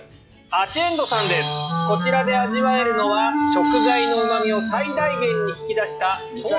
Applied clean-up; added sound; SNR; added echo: classical method log-MMSE.